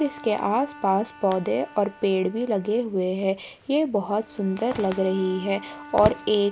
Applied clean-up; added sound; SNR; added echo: none; Bowed string instrument + Zipper (clothing); 15 dB; none.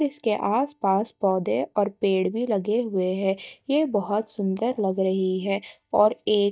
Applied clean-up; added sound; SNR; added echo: neural mask model DeepFilterNet 3.